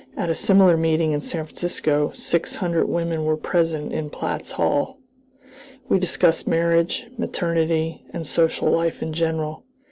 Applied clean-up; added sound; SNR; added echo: none; none; none; none.